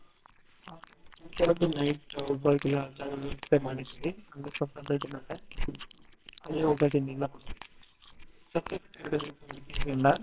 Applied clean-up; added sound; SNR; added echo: neural separator model SepFormer WHAMR!.